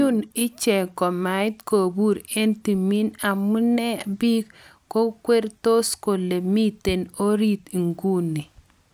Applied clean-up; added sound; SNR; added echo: none; none; none; none.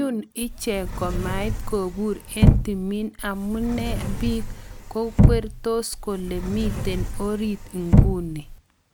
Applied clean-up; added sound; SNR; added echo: none; Sliding door / Slam / Wood; -4 dB; none.